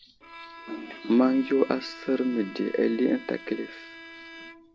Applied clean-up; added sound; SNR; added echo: none; Bowed string instrument; 17 dB; none.